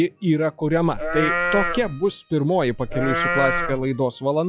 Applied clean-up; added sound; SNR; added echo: classical method log-MMSE.